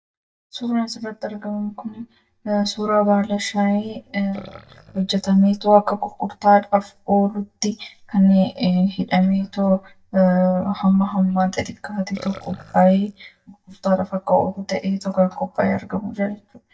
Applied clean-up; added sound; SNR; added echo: neural mask model DeepFilterNet 3.